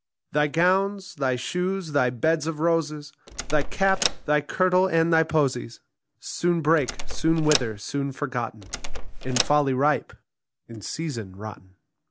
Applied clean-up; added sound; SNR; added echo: none; Door; 0 dB; none.